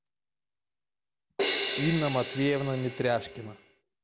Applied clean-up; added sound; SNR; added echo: none; Crash cymbal; 1 dB; none.